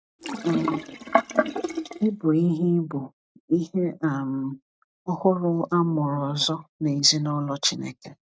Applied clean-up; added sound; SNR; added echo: neural mask model RNNoise.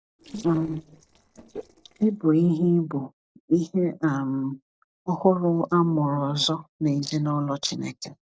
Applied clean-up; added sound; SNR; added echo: neural separator model SepFormer DNS4.